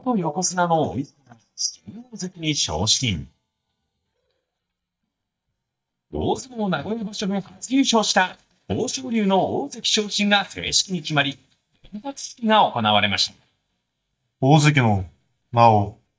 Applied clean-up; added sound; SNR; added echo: neural mask model DeepFilterNet 3.